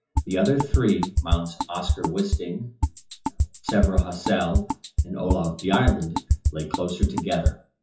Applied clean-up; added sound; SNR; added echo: classical method WPE with log-MMSE.